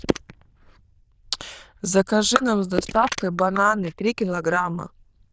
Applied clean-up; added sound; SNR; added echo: neural diffusion model UNIVERSE++.